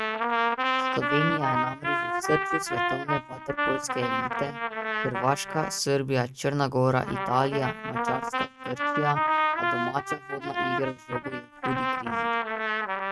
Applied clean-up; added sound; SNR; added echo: neural mask model RNNoise.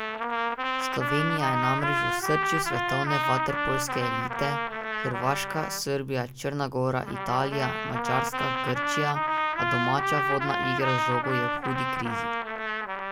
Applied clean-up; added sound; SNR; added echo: none; Trumpet; -2 dB; none.